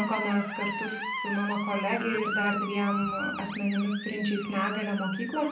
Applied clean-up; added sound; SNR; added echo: none; Screech; 5 dB; reverberation time 0.6 s.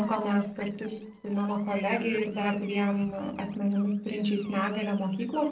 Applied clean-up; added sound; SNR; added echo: neural separator model SepFormer DNS4.